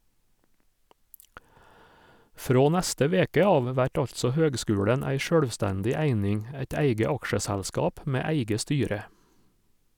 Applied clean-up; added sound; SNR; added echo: none; none; none; none.